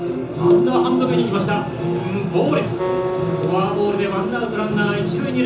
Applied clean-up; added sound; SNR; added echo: none; Acoustic guitar; 10 dB; reverberation time 0.6 s.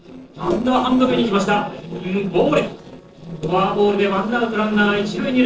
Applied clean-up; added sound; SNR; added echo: neural separator model SepFormer DNS4.